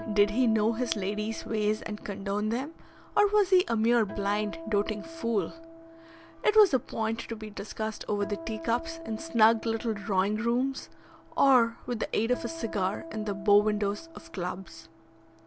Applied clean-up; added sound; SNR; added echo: none; Acoustic guitar; 16 dB; none.